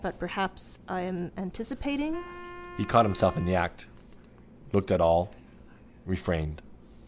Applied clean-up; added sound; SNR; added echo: none; Wind instrument, woodwind instrument; 17 dB; none.